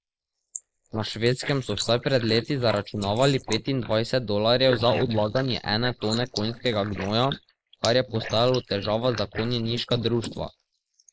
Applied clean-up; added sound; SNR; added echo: neural mask model Resemble Enhance denoiser.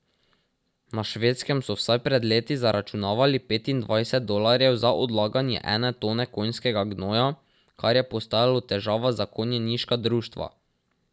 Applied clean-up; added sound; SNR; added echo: none; none; none; none.